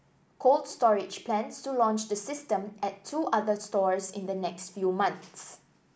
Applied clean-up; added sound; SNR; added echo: none; none; none; none.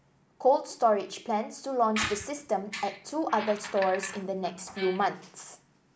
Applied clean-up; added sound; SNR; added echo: none; Squeak; 10 dB; none.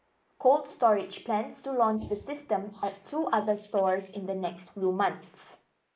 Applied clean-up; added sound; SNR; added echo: neural mask model Resemble Enhance denoiser.